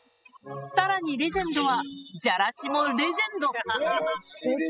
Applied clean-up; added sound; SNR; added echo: classical method spectral subtraction.